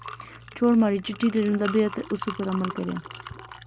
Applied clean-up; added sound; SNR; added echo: none; Liquid; 13 dB; none.